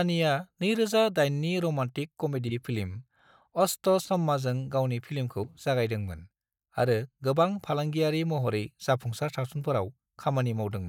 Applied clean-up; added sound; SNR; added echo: neural mask model DeepFilterNet 3.